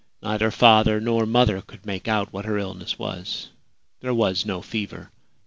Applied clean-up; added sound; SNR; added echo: none; none; none; none.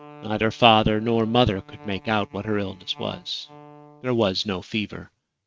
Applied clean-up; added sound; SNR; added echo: neural mask model RNNoise.